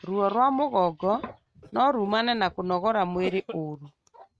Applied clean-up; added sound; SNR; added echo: neural mask model RNNoise.